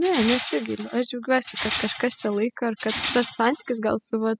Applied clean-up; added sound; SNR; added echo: classical method spectral subtraction.